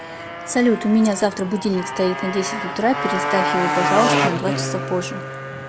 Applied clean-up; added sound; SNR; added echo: none; Motorcycle; 2 dB; none.